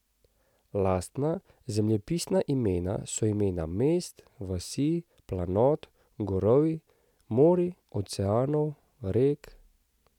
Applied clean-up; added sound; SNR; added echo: none; none; none; none.